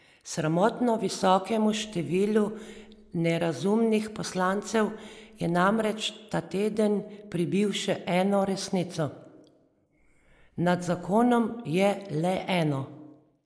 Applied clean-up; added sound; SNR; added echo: neural mask model Resemble Enhance denoiser.